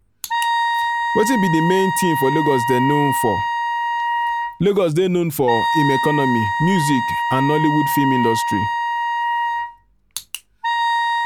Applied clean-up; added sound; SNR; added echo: none; Wind instrument, woodwind instrument; 0 dB; none.